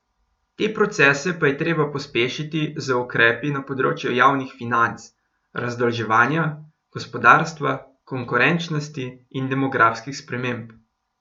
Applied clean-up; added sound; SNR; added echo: none; none; none; none.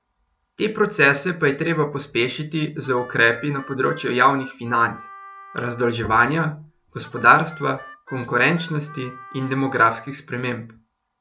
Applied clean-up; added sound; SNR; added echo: none; Bowed string instrument + Harmonica; 19 dB; none.